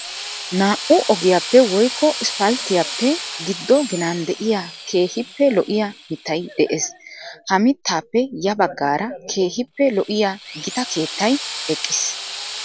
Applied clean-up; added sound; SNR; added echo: none; Drill; 11 dB; none.